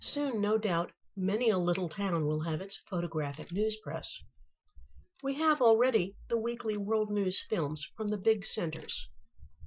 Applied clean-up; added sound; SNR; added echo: classical method Wiener filter.